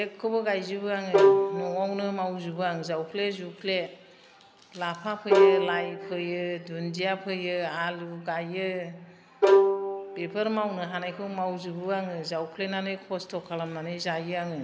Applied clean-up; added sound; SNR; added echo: none; Bowed string instrument; -5 dB; none.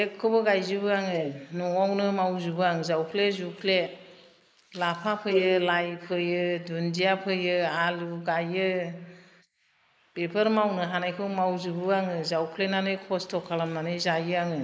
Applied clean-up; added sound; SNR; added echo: neural mask model Resemble Enhance denoiser.